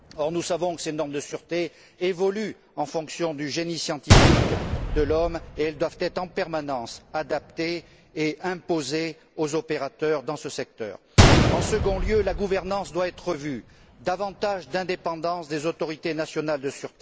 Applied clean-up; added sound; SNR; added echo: none; Gunshot, gunfire; -1 dB; none.